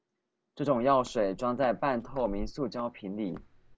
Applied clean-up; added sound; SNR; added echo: none; Walk, footsteps; 14 dB; none.